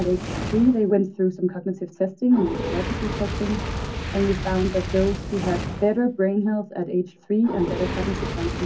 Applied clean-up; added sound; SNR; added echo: none; Fire; 7 dB; reverberation time 0.3 s.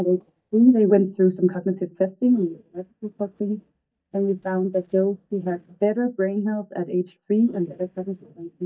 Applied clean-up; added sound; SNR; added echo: neural mask model DeepFilterNet 3.